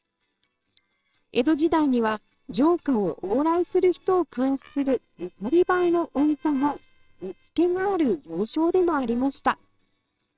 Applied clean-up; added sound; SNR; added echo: neural separator model SepFormer WHAMR!.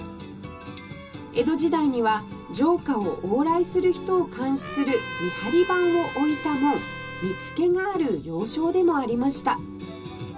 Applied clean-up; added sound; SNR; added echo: none; Trumpet; 12 dB; reverberation time 0.2 s.